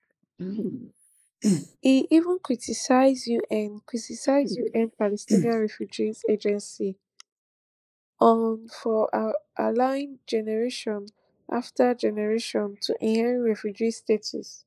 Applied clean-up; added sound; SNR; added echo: neural mask model Resemble Enhance denoiser.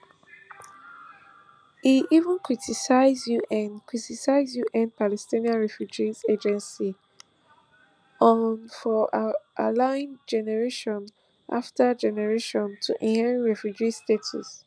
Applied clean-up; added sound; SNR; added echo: none; none; none; none.